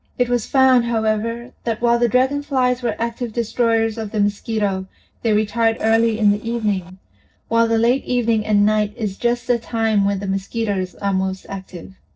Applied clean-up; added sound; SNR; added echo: neural separator model SepFormer DNS4.